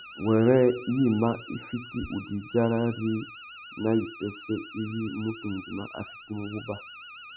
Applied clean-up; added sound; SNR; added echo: none; Alarm; 17 dB; none.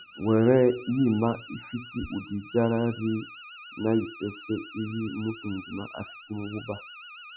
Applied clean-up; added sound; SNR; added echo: classical method log-MMSE.